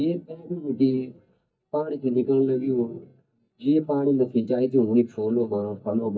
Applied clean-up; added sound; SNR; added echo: neural mask model DeepFilterNet 3.